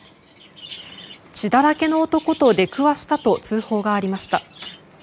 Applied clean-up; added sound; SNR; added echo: none; Chirp, tweet; 19 dB; none.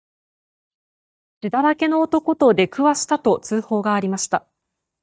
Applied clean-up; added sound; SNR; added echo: neural mask model DeepFilterNet 3.